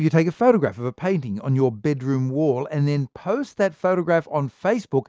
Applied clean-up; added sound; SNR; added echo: none; none; none; none.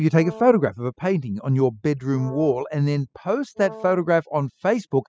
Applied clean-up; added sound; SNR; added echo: classical method spectral subtraction.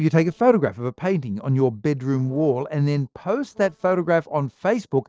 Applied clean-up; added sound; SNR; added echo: neural separator model SepFormer DNS4.